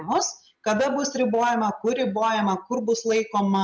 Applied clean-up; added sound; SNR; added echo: none; none; none; none.